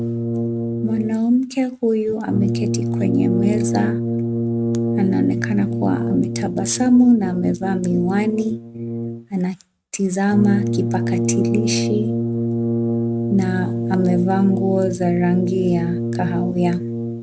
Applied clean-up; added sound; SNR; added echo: neural mask model RNNoise.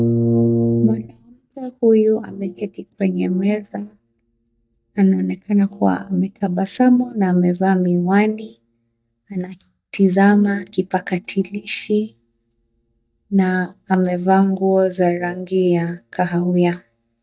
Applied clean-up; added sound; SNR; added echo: neural mask model DeepFilterNet 3.